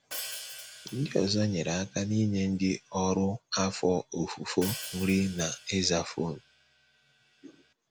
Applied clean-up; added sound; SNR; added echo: none; Hi-hat; 15 dB; none.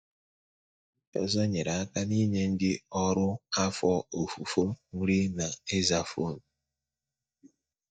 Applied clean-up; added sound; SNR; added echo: neural mask model DeepFilterNet 3.